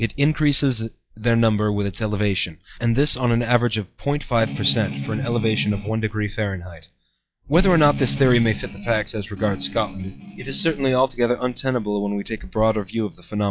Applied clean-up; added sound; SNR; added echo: classical method log-MMSE.